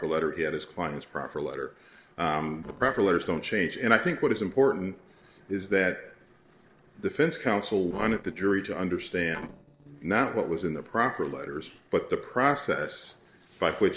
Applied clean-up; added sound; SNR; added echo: neural separator model SepFormer DNS4.